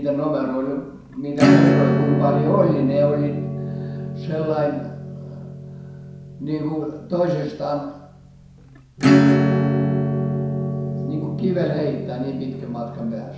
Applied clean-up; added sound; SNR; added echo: none; Acoustic guitar / Strum; -3 dB; reverberation time 0.7 s.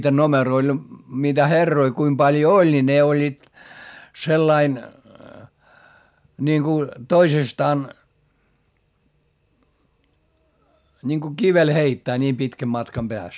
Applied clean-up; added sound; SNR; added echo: none; none; none; none.